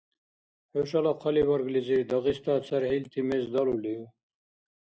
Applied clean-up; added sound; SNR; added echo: none; none; none; none.